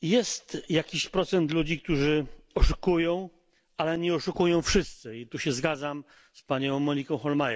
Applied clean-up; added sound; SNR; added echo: none; none; none; none.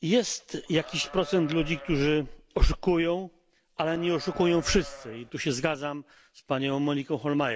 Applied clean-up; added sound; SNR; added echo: none; Livestock, farm animals, working animals; 17 dB; none.